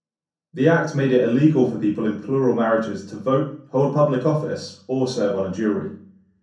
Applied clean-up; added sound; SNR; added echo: none; none; none; reverberation time 0.5 s.